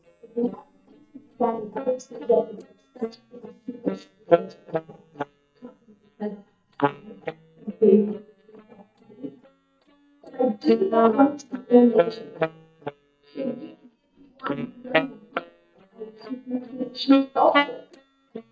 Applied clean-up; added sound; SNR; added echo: neural mask model DeepFilterNet 3.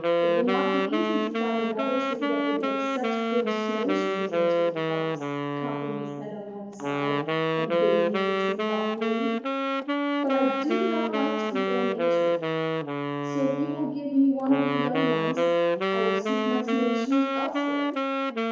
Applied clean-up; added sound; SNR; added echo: none; Wind instrument, woodwind instrument; -4 dB; reverberation time 1.0 s.